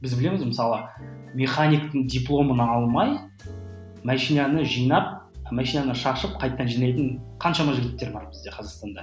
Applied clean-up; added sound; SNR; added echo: none; none; none; none.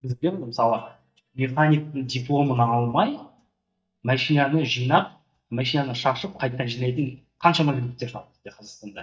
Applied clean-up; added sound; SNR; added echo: neural mask model DeepFilterNet 3.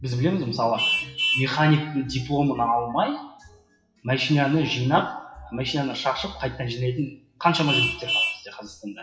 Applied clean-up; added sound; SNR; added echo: classical method WPE with log-MMSE.